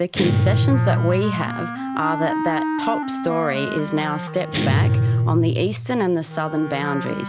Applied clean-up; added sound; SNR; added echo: none; Wind instrument, woodwind instrument + Guitar; -1 dB; none.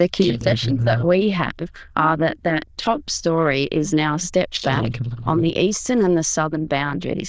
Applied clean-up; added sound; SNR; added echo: neural diffusion model UNIVERSE++.